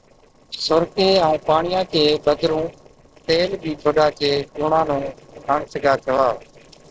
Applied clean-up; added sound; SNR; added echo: neural separator model SepFormer DNS4.